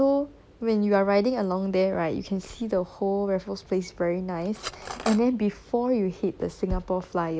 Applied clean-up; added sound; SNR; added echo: none; Cutlery, silverware; 10 dB; none.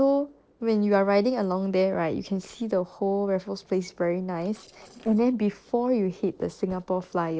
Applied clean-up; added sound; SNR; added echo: neural separator model SepFormer DNS4.